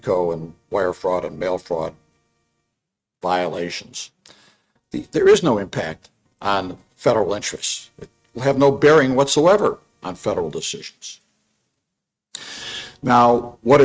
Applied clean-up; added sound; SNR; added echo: neural mask model RNNoise.